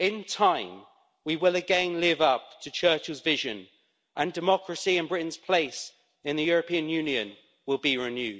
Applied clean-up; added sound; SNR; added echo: none; none; none; none.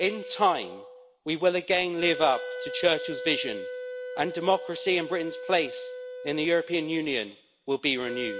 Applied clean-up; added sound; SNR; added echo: none; Wind instrument, woodwind instrument; 10 dB; none.